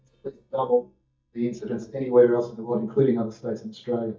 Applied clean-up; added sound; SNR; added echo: neural mask model DeepFilterNet 3.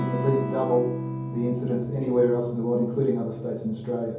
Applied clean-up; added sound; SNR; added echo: none; Electric guitar / Strum; 6 dB; reverberation time 0.7 s.